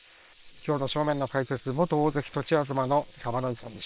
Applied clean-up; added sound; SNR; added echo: neural separator model SepFormer WHAM!.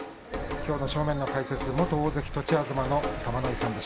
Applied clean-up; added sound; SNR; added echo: none; Sliding door; 9 dB; none.